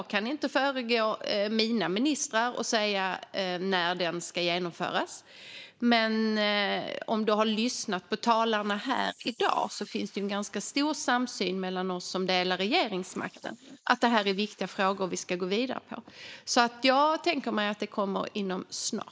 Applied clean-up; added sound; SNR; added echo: neural mask model Resemble Enhance denoiser.